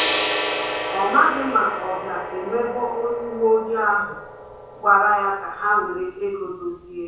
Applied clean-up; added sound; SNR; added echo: none; Gong; 7 dB; reverberation time 0.7 s.